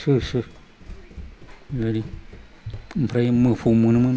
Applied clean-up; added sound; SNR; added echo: none; Run; 16 dB; none.